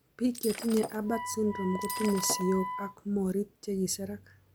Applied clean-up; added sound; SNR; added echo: none; Shatter + Wind instrument, woodwind instrument; 8 dB; none.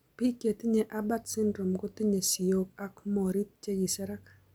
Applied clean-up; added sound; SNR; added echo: none; none; none; none.